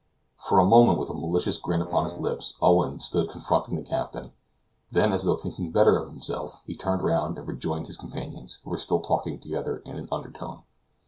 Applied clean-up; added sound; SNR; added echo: none; Wind instrument, woodwind instrument; 14 dB; none.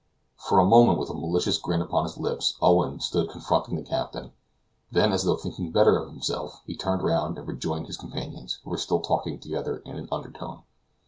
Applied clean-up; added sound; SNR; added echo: none; none; none; none.